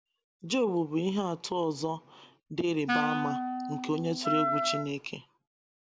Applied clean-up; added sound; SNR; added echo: none; Wind instrument, woodwind instrument + Wind instrument, woodwind instrument; 0 dB; none.